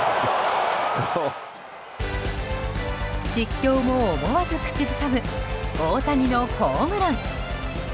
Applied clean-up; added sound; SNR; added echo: none; none; none; none.